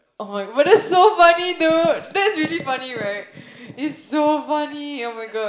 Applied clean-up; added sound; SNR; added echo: none; none; none; reverberation time 2.0 s.